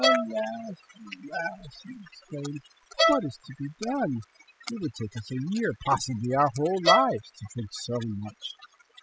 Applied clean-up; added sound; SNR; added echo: classical method spectral subtraction.